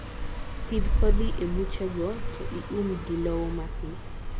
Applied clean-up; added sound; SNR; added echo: none; Car passing by; -4 dB; none.